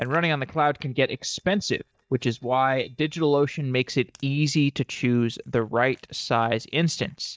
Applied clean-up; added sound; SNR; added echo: neural mask model DeepFilterNet 3.